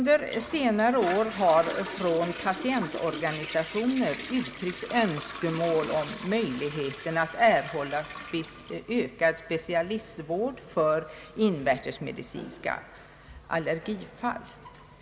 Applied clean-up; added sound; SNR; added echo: none; Toilet flush; 14 dB; none.